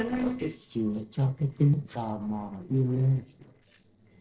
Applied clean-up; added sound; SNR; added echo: neural separator model SepFormer DNS4.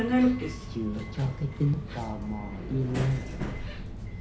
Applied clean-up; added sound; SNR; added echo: none; Subway, metro, underground; -1 dB; reverberation time 0.5 s.